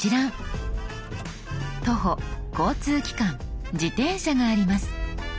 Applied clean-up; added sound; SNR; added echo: none; Bowed string instrument + Idling / Engine starting / Door / Car; 10 dB; none.